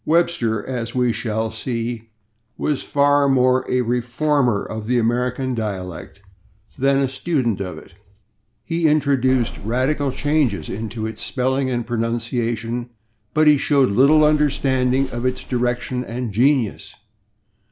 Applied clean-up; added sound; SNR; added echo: none; Bus / Engine; 9 dB; none.